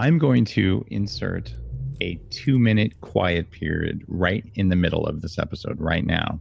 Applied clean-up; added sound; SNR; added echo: none; Engine / Car; 20 dB; none.